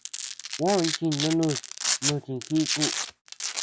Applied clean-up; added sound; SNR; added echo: none; Domestic sounds, home sounds; 3 dB; none.